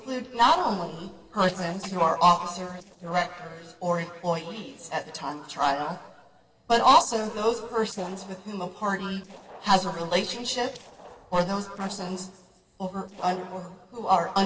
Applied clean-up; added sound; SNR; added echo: neural separator model SepFormer DNS4.